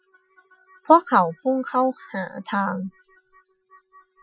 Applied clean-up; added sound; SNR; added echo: classical method Wiener filter.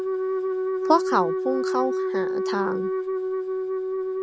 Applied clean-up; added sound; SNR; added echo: none; Wind instrument, woodwind instrument; -3 dB; none.